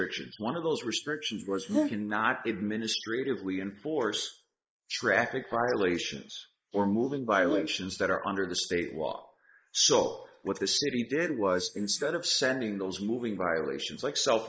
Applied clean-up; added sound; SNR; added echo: neural mask model Resemble Enhance denoiser.